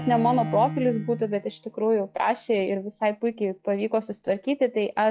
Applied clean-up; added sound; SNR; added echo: classical method log-MMSE.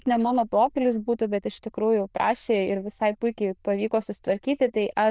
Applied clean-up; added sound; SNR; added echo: neural diffusion model UNIVERSE++.